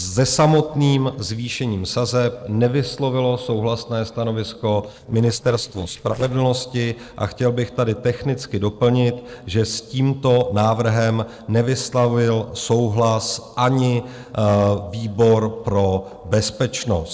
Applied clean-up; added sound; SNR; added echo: neural separator model SepFormer DNS4.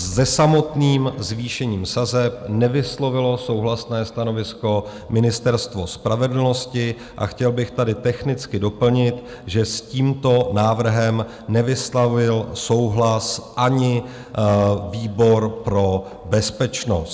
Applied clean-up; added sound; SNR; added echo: none; none; none; none.